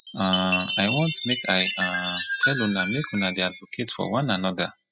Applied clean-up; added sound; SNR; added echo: classical method spectral subtraction.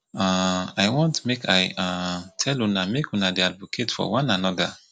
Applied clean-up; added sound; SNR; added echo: none; none; none; none.